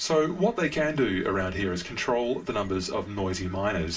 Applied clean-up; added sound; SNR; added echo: none; none; none; reverberation time 0.2 s.